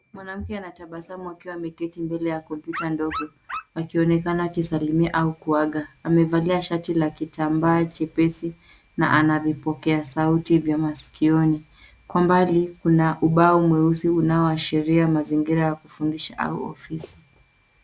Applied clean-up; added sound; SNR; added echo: none; Dog; 12 dB; none.